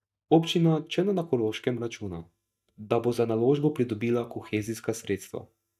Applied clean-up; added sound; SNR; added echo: neural mask model DeepFilterNet 3.